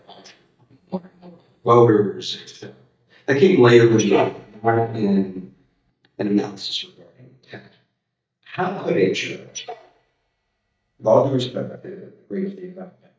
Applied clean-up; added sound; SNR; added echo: neural mask model DeepFilterNet 3.